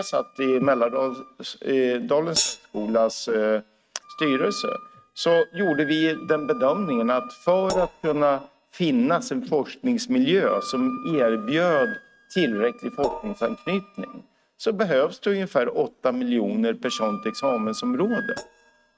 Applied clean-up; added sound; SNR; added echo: neural mask model RNNoise.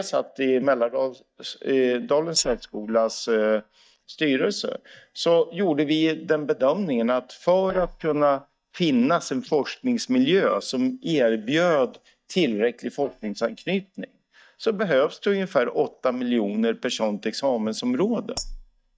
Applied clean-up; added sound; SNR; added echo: neural mask model DeepFilterNet 3.